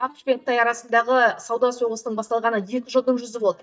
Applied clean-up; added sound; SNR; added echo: neural mask model DeepFilterNet 3.